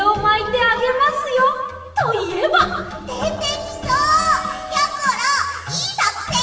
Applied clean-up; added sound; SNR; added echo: none; none; none; reverberation time 1.3 s.